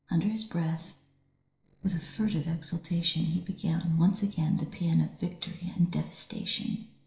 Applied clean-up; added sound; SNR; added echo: neural separator model SepFormer DNS4.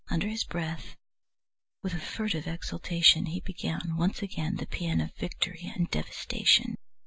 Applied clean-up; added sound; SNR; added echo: none; none; none; none.